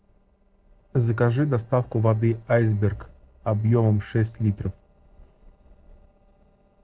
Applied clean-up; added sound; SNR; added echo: neural separator model SepFormer DNS4.